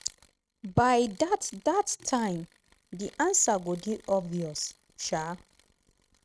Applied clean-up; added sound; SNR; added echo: neural mask model RNNoise.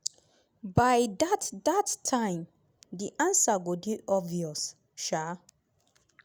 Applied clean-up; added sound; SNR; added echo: none; none; none; none.